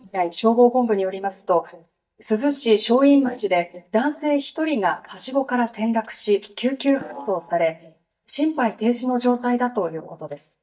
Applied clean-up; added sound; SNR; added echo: neural mask model DeepFilterNet 3.